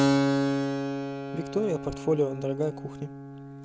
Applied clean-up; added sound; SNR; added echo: none; Keyboard (musical); -3 dB; none.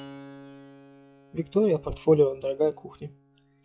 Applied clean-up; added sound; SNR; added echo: classical method log-MMSE.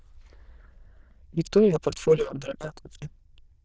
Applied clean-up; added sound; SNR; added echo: neural diffusion model UNIVERSE++.